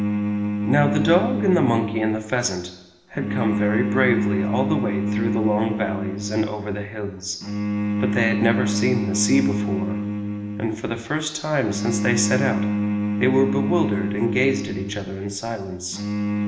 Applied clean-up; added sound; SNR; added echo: none; Bowed string instrument; 1 dB; reverberation time 1.0 s.